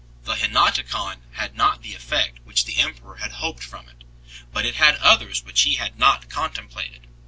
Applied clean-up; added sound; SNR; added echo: none; none; none; none.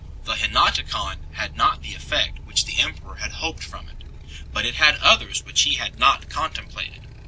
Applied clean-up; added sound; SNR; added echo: none; Motorcycle; 13 dB; none.